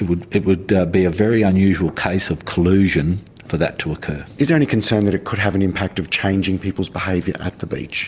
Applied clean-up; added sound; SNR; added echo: none; none; none; none.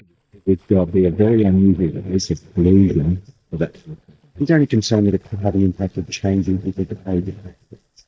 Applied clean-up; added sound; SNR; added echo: neural mask model DeepFilterNet 3.